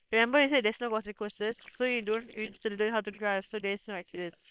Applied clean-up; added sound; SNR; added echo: neural separator model SepFormer WHAM!.